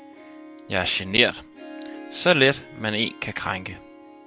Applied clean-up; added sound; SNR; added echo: none; Harp; 17 dB; none.